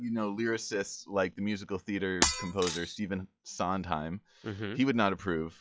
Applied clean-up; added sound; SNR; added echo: classical method log-MMSE.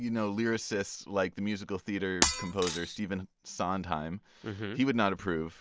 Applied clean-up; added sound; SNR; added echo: none; Shatter; 1 dB; none.